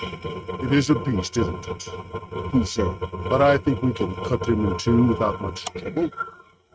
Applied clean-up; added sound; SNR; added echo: neural mask model RNNoise.